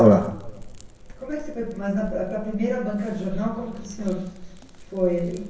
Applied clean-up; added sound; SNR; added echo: none; Crackle; 13 dB; reverberation time 0.9 s.